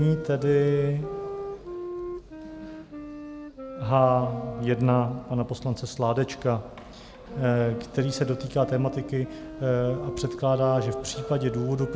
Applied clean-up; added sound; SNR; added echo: none; Wind instrument, woodwind instrument; 11 dB; none.